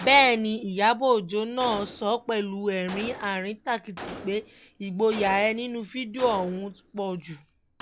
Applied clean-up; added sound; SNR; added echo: none; Gunshot, gunfire; 17 dB; none.